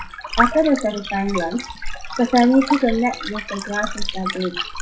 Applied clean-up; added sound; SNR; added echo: classical method WPE with log-MMSE.